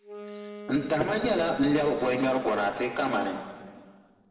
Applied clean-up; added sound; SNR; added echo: none; Wind instrument, woodwind instrument; 15 dB; reverberation time 1.9 s.